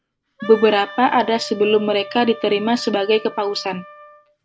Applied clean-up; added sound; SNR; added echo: none; Wind instrument, woodwind instrument; 18 dB; none.